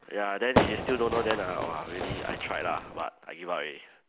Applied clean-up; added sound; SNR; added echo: none; Fireworks; -1 dB; none.